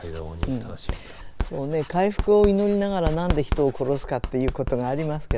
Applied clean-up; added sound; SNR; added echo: none; Writing; 6 dB; none.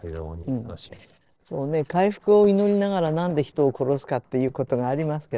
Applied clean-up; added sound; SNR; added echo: neural separator model SepFormer DNS4.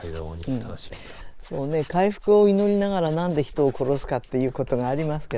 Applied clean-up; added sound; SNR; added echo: neural mask model Resemble Enhance denoiser.